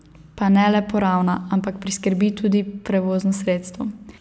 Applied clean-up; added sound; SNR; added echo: none; none; none; none.